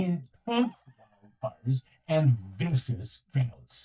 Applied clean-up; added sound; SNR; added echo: neural mask model DeepFilterNet 3.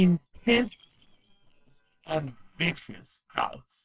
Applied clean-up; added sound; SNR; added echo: neural separator model SepFormer WHAMR!.